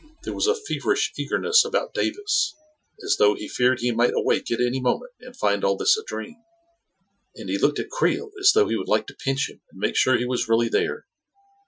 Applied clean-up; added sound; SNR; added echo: classical method Wiener filter.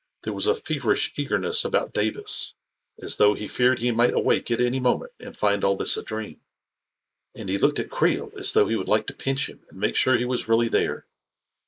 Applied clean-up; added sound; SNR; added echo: neural mask model Resemble Enhance denoiser.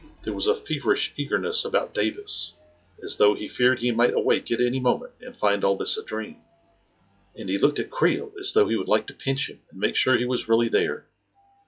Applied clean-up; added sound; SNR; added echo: classical method log-MMSE.